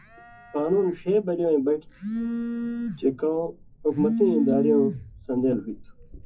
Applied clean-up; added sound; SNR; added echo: classical method WPE with log-MMSE.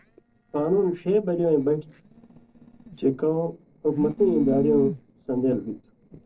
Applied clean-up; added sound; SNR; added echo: neural separator model SepFormer DNS4.